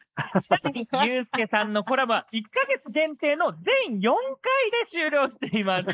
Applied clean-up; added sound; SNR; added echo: neural mask model Resemble Enhance denoiser.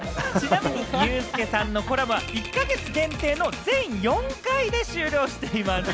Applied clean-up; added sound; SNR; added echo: none; Typewriter; 13 dB; none.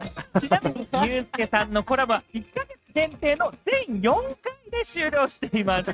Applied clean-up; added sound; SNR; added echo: neural mask model RNNoise.